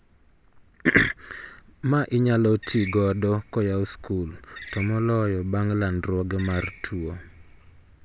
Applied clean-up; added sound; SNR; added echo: none; Screech; 18 dB; none.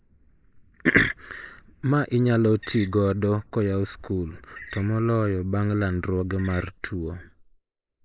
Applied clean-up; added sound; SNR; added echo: neural mask model Resemble Enhance denoiser.